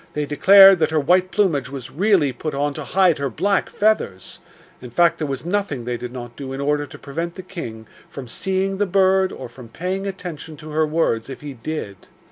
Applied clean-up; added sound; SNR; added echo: none; none; none; none.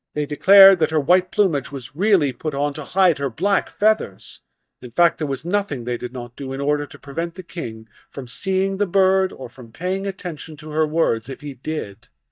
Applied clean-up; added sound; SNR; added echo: neural mask model DeepFilterNet 3.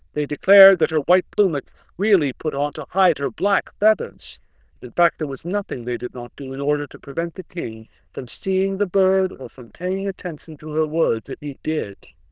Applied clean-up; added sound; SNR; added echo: neural diffusion model UNIVERSE++.